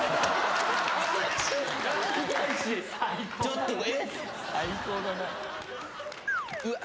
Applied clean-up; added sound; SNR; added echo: none; none; none; none.